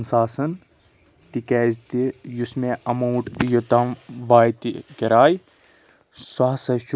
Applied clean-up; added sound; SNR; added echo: none; none; none; none.